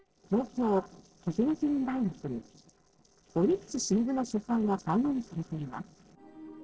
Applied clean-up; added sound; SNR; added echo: neural separator model SepFormer DNS4.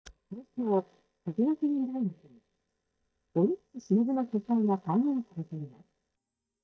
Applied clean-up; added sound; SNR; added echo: neural mask model DeepFilterNet 3.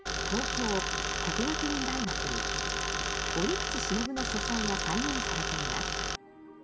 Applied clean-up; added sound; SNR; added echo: none; Tools; -4 dB; reverberation time 1.0 s.